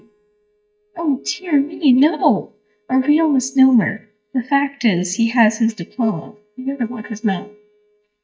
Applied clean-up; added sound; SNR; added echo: neural mask model DeepFilterNet 3.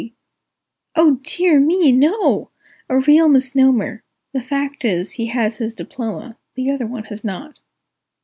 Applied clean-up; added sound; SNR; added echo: none; none; none; none.